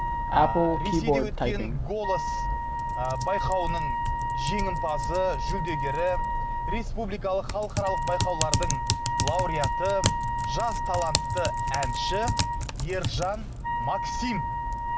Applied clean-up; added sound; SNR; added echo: none; Typing + Wind instrument, woodwind instrument; -1 dB; none.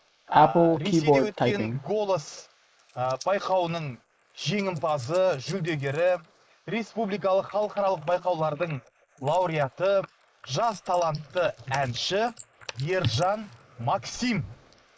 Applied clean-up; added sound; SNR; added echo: neural mask model Resemble Enhance denoiser.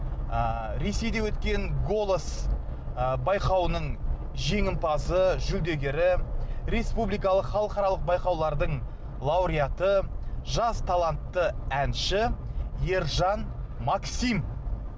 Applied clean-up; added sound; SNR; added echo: none; none; none; none.